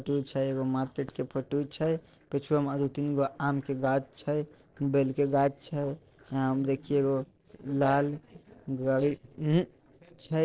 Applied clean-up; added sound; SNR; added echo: neural separator model SepFormer DNS4.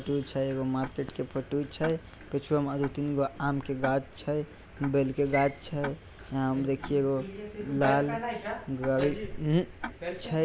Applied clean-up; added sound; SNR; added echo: none; Tick-tock; 17 dB; none.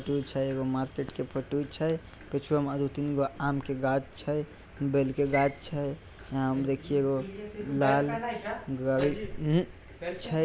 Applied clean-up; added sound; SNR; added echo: none; none; none; none.